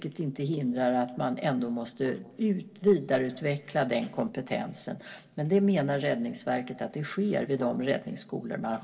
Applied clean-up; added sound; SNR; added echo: neural separator model SepFormer DNS4.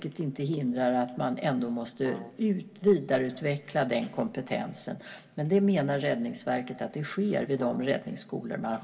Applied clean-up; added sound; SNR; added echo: none; Brass instrument; 16 dB; reverberation time 1.9 s.